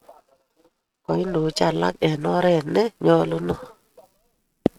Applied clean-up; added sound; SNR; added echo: neural mask model RNNoise.